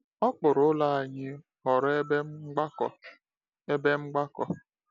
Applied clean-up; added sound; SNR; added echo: none; none; none; none.